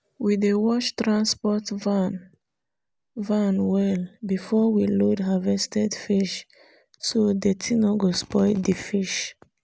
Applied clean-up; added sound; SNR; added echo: none; Drill; 18 dB; none.